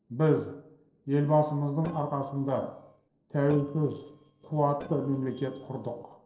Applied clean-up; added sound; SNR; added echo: neural separator model SepFormer DNS4.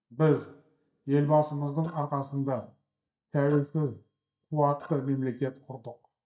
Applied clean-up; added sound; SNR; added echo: neural mask model DeepFilterNet 3.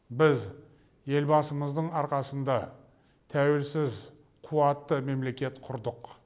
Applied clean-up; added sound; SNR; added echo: none; none; none; none.